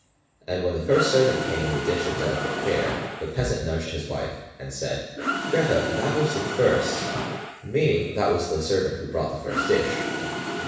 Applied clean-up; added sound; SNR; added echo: none; Mechanisms; 5 dB; reverberation time 1.1 s.